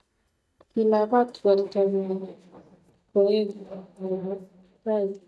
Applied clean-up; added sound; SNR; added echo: neural mask model DeepFilterNet 3.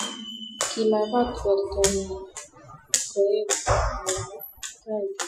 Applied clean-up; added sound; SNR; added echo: classical method Wiener filter.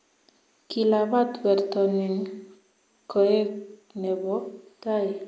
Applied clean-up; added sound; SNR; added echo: none; none; none; none.